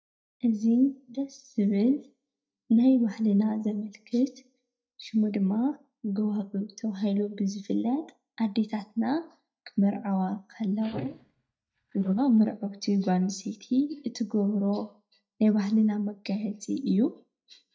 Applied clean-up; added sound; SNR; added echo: neural mask model DeepFilterNet 3.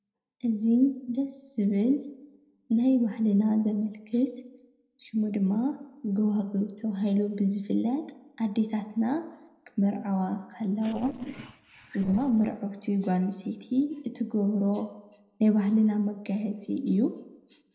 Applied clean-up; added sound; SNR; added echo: neural separator model SepFormer DNS4.